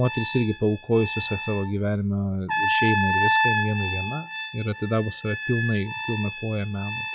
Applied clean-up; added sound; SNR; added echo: classical method log-MMSE.